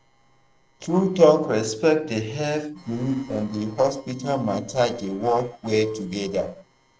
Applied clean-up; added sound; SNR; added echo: neural separator model SepFormer DNS4.